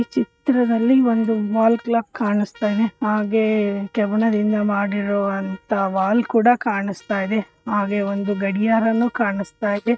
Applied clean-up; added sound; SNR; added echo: neural mask model RNNoise.